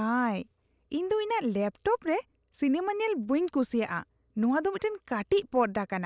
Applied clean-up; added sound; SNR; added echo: none; none; none; none.